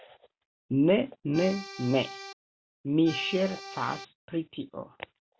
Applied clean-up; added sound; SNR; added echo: none; Accordion; 11 dB; none.